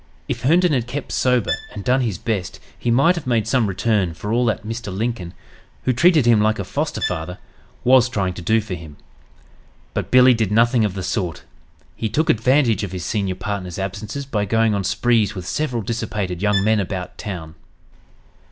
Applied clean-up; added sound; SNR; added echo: none; Bowed string instrument; 12 dB; none.